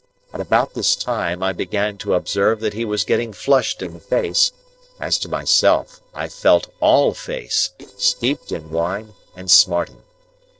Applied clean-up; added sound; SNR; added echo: neural separator model SepFormer DNS4.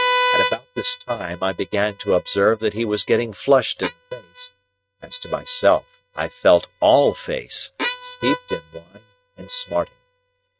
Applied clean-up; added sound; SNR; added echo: neural mask model RNNoise.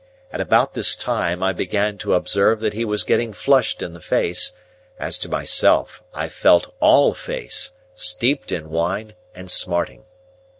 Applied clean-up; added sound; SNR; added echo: none; none; none; none.